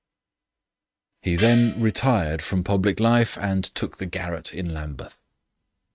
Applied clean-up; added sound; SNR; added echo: neural mask model RNNoise.